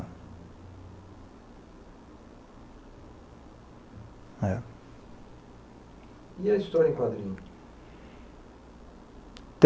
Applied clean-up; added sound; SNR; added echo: none; none; none; none.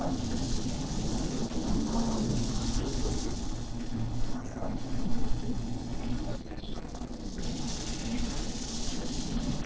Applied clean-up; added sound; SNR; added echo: neural separator model SepFormer DNS4.